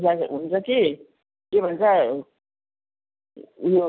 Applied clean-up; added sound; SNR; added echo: none; none; none; none.